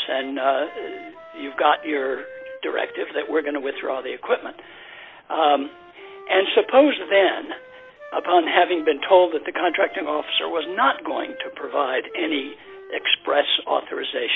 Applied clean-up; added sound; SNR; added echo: none; Wind instrument, woodwind instrument; 19 dB; none.